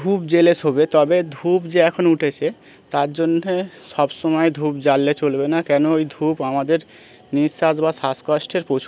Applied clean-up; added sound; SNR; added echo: none; none; none; none.